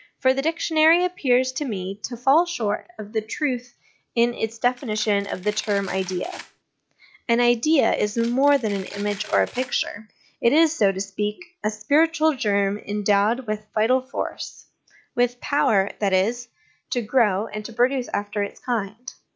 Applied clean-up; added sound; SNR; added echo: none; Domestic sounds, home sounds; 18 dB; none.